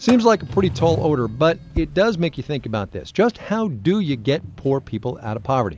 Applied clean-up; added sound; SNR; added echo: none; Tap + Sliding door; 13 dB; none.